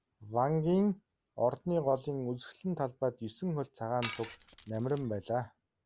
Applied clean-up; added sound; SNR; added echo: none; Glass; -1 dB; none.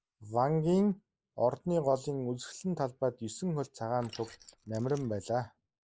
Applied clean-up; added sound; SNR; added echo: neural mask model Resemble Enhance denoiser.